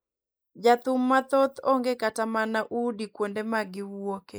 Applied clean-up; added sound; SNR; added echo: neural mask model Resemble Enhance denoiser.